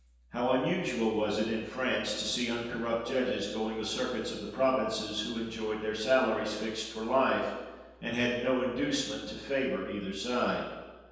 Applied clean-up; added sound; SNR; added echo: none; none; none; reverberation time 1.2 s.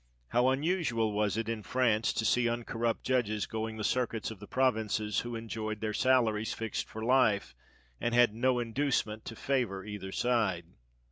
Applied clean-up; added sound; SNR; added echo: none; none; none; none.